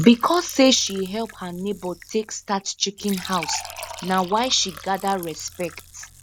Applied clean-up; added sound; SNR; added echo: none; Fill (with liquid) / Trickle, dribble; 16 dB; none.